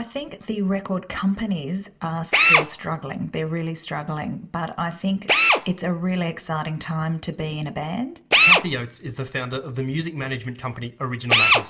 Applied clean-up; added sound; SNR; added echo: none; Drill; -2 dB; reverberation time 0.5 s.